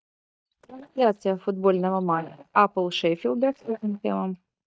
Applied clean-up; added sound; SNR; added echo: neural mask model DeepFilterNet 3.